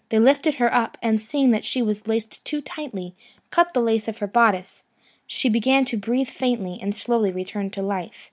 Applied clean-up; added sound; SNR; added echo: none; none; none; none.